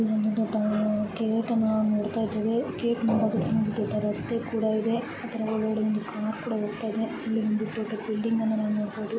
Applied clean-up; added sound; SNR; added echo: none; none; none; none.